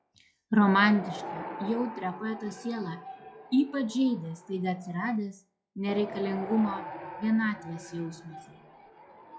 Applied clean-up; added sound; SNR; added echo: classical method log-MMSE.